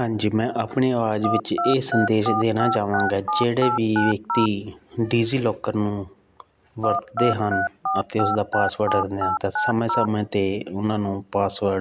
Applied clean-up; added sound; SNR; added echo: none; Telephone; 2 dB; none.